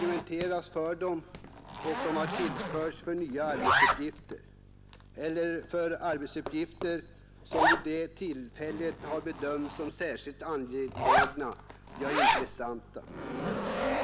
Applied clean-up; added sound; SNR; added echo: none; Zipper (clothing); -2 dB; none.